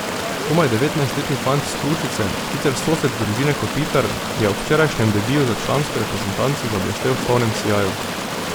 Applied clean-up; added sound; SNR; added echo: none; Stream; 4 dB; none.